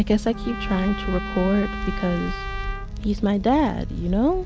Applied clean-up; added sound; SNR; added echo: none; Trumpet; 13 dB; none.